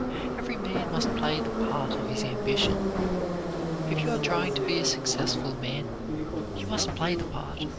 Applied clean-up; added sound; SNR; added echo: none; Subway, metro, underground; -3 dB; none.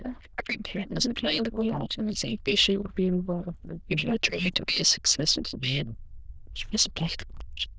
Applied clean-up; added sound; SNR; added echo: neural diffusion model UNIVERSE++.